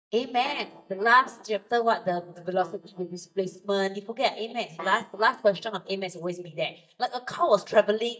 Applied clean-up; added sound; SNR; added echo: neural mask model DeepFilterNet 3.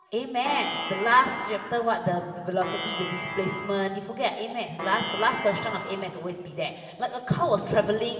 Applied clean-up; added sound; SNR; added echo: none; Plucked string instrument; 7 dB; reverberation time 2.5 s.